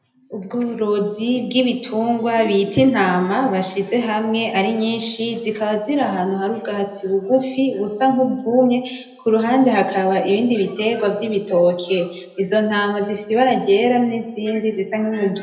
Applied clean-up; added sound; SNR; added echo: none; none; none; reverberation time 0.8 s.